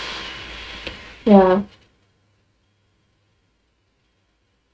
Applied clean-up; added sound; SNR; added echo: neural mask model RNNoise.